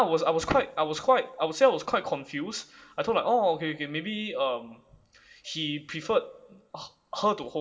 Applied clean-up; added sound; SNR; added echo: none; none; none; reverberation time 0.4 s.